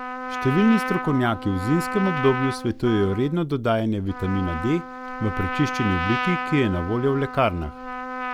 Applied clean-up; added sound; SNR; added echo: none; Trumpet; 7 dB; none.